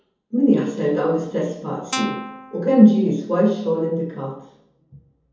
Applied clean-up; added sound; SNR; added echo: none; Guitar; 10 dB; reverberation time 0.7 s.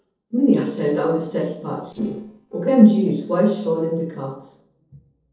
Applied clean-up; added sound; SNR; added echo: neural separator model SepFormer DNS4.